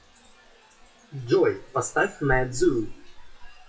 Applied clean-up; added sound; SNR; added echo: classical method WPE with log-MMSE.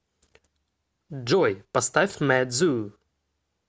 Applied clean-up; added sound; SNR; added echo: none; none; none; none.